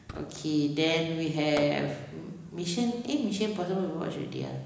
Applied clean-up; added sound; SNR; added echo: none; Fireworks; 18 dB; reverberation time 1.0 s.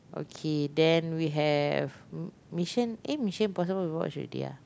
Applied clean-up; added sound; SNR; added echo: none; none; none; none.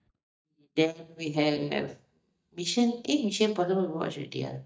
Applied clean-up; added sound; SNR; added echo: neural mask model DeepFilterNet 3.